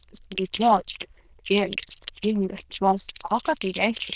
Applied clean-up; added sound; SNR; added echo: neural diffusion model UNIVERSE++.